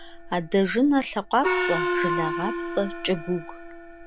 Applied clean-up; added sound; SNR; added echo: none; Gong; 4 dB; none.